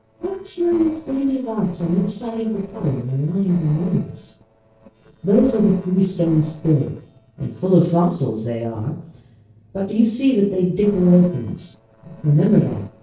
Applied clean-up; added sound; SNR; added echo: neural separator model SepFormer DNS4.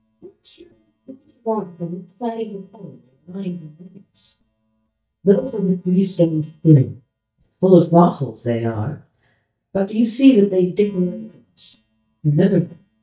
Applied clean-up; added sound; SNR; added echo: neural mask model DeepFilterNet 3.